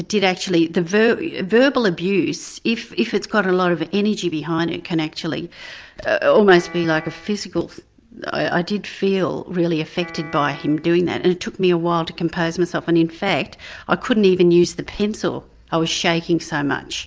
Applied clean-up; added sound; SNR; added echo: none; Piano; 17 dB; none.